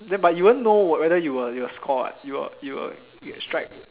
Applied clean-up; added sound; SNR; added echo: none; none; none; none.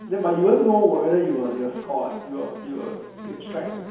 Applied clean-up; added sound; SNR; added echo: none; Buzz; 16 dB; reverberation time 1.0 s.